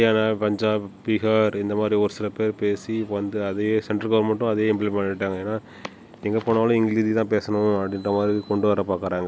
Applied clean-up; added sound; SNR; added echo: none; none; none; none.